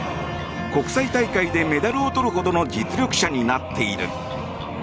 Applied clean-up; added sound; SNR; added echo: none; Bass guitar; 14 dB; none.